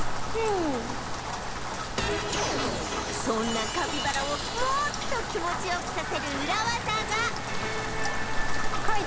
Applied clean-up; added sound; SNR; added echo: none; Rain; -1 dB; none.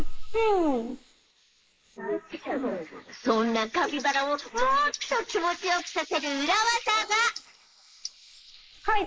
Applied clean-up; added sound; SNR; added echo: neural mask model Resemble Enhance denoiser.